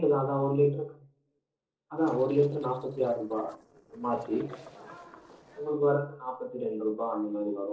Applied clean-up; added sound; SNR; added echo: neural separator model SepFormer DNS4.